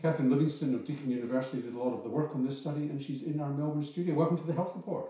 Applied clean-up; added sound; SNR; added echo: none; none; none; reverberation time 0.6 s.